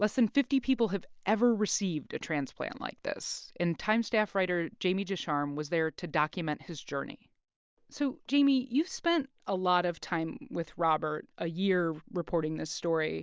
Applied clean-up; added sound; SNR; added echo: none; none; none; none.